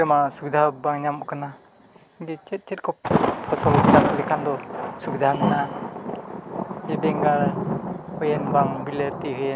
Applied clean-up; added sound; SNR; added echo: none; Thunder; 1 dB; none.